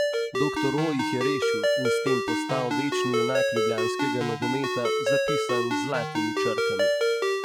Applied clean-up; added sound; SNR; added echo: classical method spectral subtraction.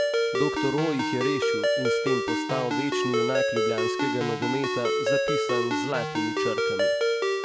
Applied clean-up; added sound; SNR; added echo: none; Ringtone; -5 dB; none.